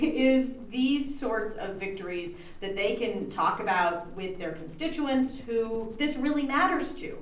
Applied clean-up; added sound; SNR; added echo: none; Livestock, farm animals, working animals; 13 dB; reverberation time 0.6 s.